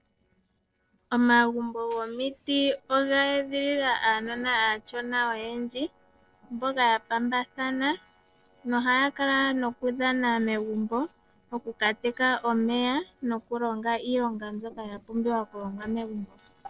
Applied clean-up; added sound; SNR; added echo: neural separator model SepFormer DNS4.